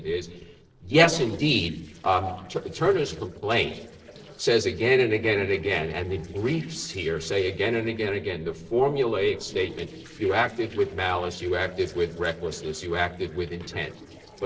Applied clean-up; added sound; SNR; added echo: neural separator model SepFormer DNS4.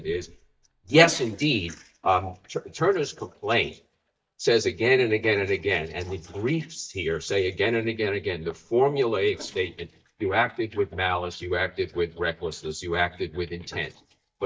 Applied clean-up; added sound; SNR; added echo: neural mask model DeepFilterNet 3.